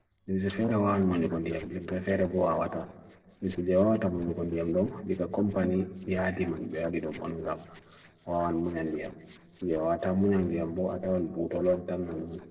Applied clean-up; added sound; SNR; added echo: neural separator model SepFormer DNS4.